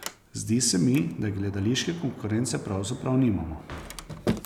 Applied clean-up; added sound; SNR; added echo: none; Sliding door; 11 dB; none.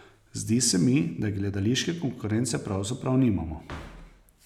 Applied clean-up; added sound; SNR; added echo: none; none; none; none.